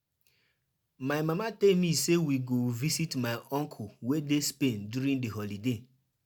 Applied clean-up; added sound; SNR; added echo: none; none; none; none.